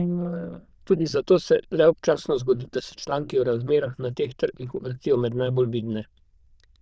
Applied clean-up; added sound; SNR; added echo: neural diffusion model UNIVERSE++.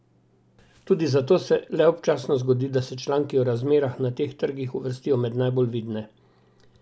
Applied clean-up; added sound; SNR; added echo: none; none; none; none.